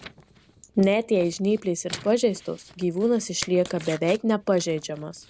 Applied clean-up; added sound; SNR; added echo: none; Tearing; 19 dB; none.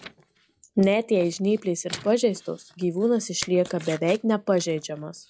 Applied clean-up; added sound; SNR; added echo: classical method log-MMSE.